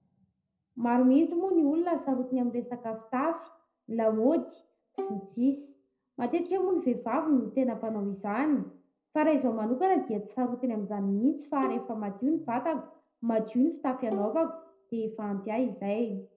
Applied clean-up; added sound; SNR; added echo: neural separator model SepFormer DNS4.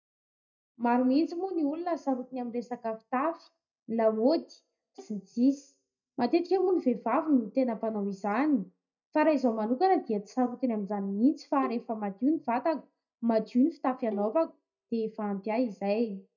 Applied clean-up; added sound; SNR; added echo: neural mask model DeepFilterNet 3.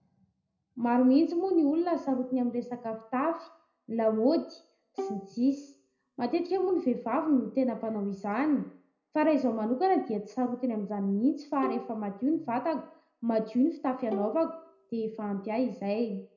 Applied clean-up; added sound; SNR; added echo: none; Bowed string instrument; 13 dB; reverberation time 0.5 s.